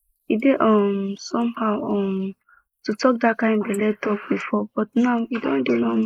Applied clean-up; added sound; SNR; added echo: neural mask model Resemble Enhance denoiser.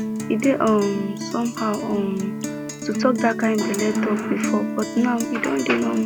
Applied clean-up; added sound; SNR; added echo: none; Guitar; 4 dB; none.